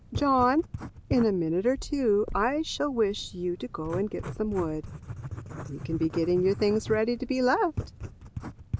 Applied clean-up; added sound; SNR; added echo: none; Writing; 11 dB; none.